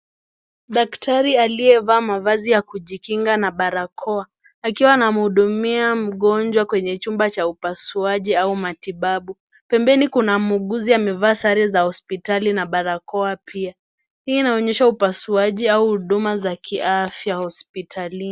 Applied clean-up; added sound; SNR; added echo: none; none; none; none.